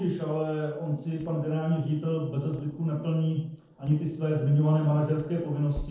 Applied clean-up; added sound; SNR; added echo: neural separator model SepFormer DNS4.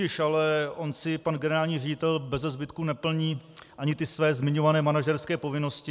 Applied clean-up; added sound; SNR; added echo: none; none; none; none.